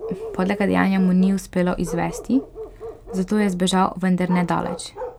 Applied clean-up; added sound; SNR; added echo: none; Bark; 13 dB; none.